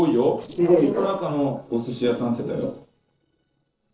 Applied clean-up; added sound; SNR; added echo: neural separator model SepFormer DNS4.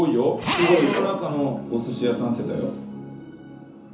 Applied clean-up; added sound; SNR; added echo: none; Drill; 7 dB; reverberation time 0.9 s.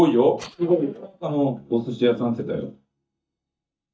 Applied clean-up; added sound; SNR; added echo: neural mask model DeepFilterNet 3.